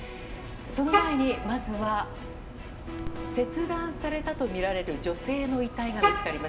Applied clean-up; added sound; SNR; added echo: none; Vehicle horn, car horn, honking; 2 dB; reverberation time 0.7 s.